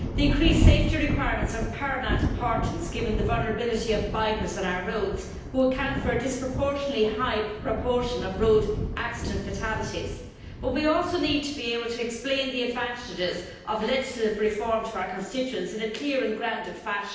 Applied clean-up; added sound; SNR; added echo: none; Thunder; 3 dB; reverberation time 0.9 s.